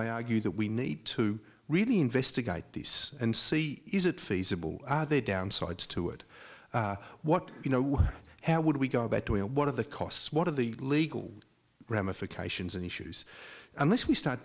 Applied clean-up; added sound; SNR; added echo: none; none; none; none.